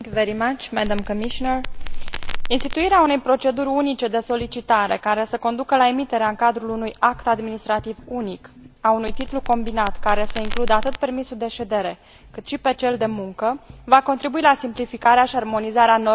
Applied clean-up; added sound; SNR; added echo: none; Crackle; 1 dB; none.